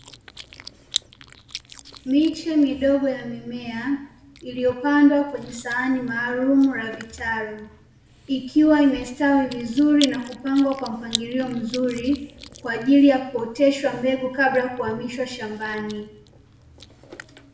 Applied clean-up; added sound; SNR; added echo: none; Chewing, mastication; 17 dB; reverberation time 0.7 s.